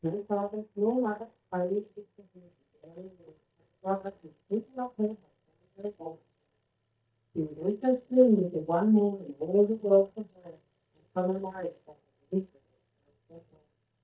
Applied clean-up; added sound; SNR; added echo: neural mask model DeepFilterNet 3.